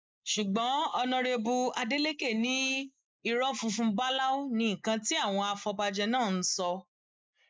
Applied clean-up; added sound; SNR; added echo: neural mask model Resemble Enhance denoiser.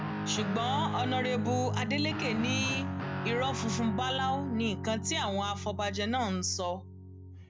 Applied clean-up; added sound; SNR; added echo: none; Guitar; 3 dB; none.